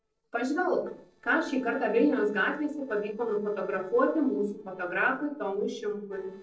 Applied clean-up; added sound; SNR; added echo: neural separator model SepFormer DNS4.